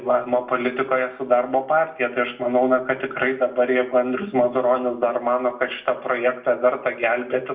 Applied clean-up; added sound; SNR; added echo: none; none; none; reverberation time 0.4 s.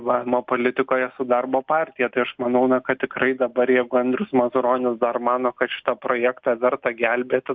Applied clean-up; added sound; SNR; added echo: none; none; none; none.